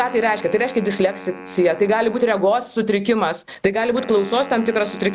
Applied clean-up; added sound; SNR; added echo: none; Wind instrument, woodwind instrument; 17 dB; none.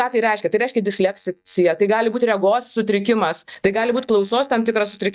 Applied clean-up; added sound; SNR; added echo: neural mask model DeepFilterNet 3.